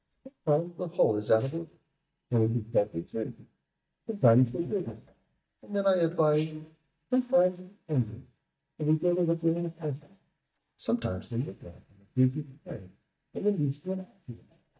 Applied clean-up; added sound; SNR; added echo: neural mask model DeepFilterNet 3.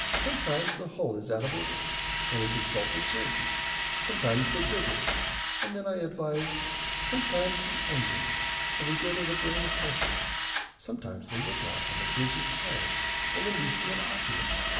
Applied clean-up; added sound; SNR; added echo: none; Drill; -4 dB; reverberation time 1.0 s.